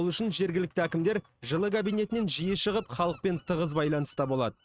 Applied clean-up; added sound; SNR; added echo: neural mask model RNNoise.